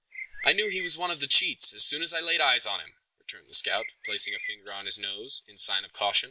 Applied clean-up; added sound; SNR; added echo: neural mask model Resemble Enhance denoiser.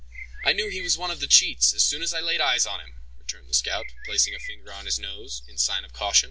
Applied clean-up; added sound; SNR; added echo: none; Bird; 16 dB; none.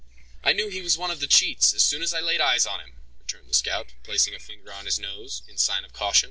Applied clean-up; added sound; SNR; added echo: neural separator model SepFormer DNS4.